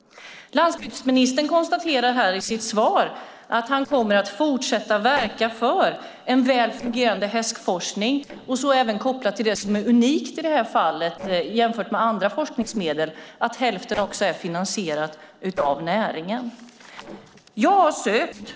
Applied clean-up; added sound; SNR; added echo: neural separator model SepFormer DNS4.